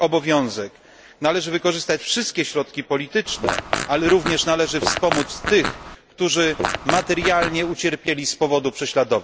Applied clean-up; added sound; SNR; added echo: none; Fart; 5 dB; none.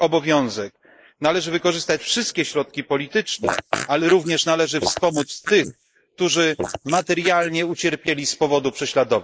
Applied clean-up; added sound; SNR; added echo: neural mask model Resemble Enhance denoiser.